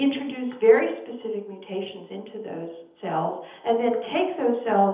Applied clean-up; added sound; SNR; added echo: none; none; none; reverberation time 0.8 s.